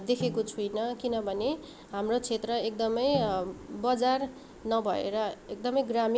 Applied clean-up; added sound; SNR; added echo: none; Snare drum; 14 dB; none.